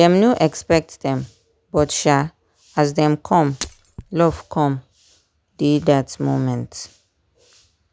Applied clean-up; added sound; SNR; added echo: none; Shatter; 17 dB; none.